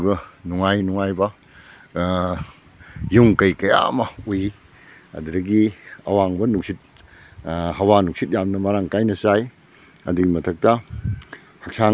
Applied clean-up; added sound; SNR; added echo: none; none; none; none.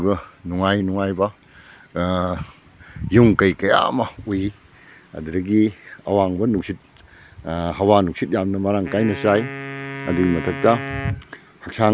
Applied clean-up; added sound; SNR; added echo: none; Wind instrument, woodwind instrument; 11 dB; none.